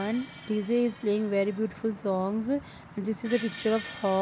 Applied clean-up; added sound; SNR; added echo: none; Screech; 16 dB; none.